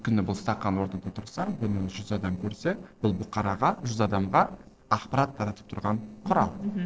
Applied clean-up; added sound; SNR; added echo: neural separator model SepFormer DNS4.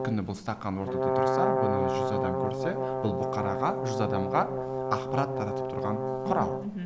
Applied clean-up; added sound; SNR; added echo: none; Brass instrument; -2 dB; none.